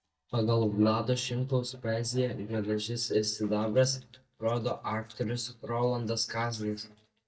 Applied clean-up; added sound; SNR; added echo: neural mask model DeepFilterNet 3.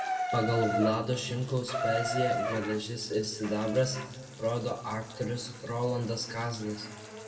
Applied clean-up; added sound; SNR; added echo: none; Bathtub (filling or washing) / Water tap, faucet; 5 dB; reverberation time 1.1 s.